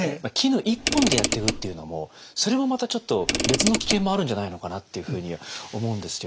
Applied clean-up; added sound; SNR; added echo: none; Mechanisms / Car; 0 dB; none.